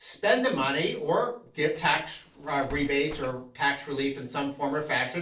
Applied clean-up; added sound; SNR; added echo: neural separator model SepFormer DNS4.